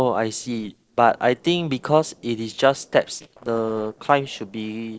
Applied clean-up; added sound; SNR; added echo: neural separator model SepFormer DNS4.